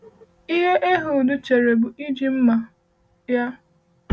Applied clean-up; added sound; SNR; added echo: none; none; none; none.